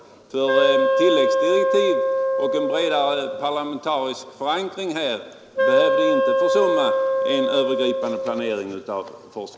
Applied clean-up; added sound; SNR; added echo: none; Wind instrument, woodwind instrument; -4 dB; none.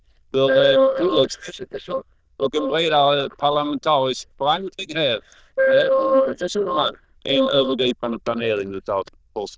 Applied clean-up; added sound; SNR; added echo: neural diffusion model UNIVERSE++.